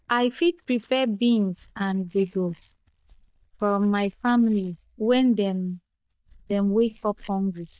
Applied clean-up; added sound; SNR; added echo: neural mask model DeepFilterNet 3.